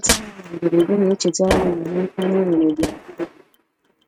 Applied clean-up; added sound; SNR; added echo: neural mask model RNNoise.